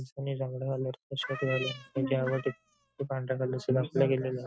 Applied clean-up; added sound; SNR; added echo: neural mask model RNNoise.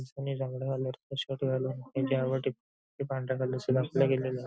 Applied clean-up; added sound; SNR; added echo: none; none; none; none.